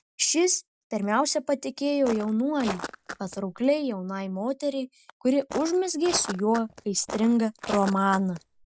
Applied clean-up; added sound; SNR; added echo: none; Walk, footsteps; 12 dB; none.